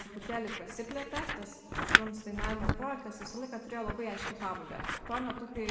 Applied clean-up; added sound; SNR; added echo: none; Scissors; -3 dB; reverberation time 1.9 s.